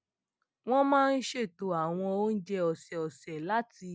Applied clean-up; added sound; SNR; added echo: none; none; none; none.